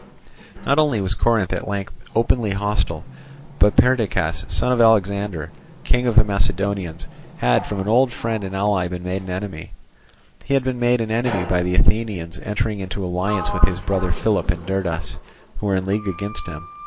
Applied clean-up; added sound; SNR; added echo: none; Sliding door + Gong; 18 dB; none.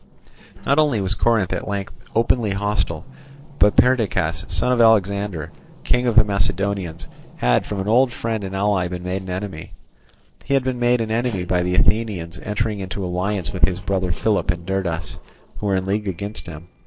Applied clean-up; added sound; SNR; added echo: neural separator model SepFormer DNS4.